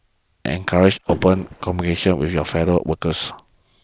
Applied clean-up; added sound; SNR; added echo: neural mask model Resemble Enhance denoiser.